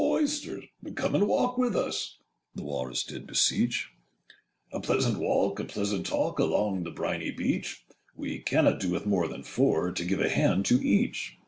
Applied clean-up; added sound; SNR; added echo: none; none; none; none.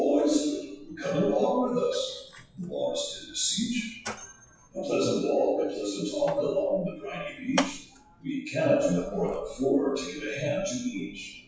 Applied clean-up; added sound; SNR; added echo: classical method WPE with log-MMSE.